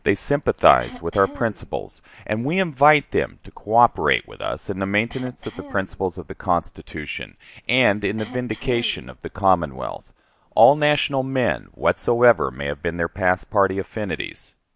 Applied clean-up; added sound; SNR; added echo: none; Cough; 18 dB; none.